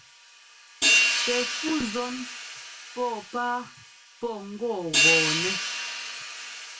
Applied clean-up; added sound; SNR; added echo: none; Hi-hat; -5 dB; reverberation time 0.2 s.